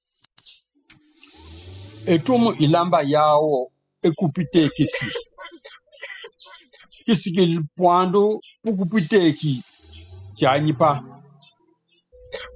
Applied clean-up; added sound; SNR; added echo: classical method spectral subtraction.